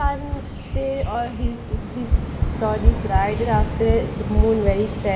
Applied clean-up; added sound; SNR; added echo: none; none; none; none.